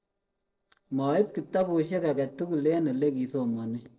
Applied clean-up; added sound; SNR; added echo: neural separator model SepFormer DNS4.